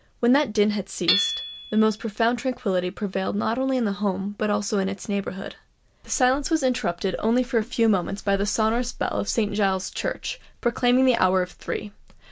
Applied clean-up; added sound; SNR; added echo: none; Hammer / Chink, clink; 8 dB; none.